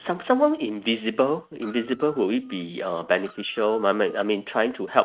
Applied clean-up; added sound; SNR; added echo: neural mask model RNNoise.